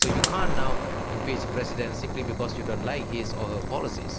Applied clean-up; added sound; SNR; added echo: none; Fire; -5 dB; none.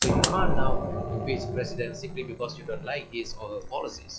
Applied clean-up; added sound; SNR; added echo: classical method log-MMSE.